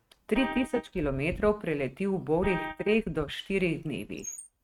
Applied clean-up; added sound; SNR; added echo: neural mask model RNNoise.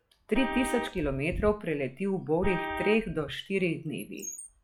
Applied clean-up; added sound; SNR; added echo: classical method log-MMSE.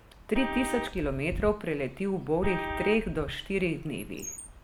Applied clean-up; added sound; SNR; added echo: none; Vehicle horn, car horn, honking + Bird; 6 dB; none.